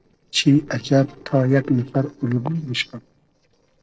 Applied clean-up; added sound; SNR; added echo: neural separator model SepFormer DNS4.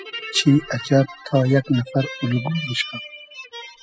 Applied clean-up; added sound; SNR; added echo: classical method spectral subtraction.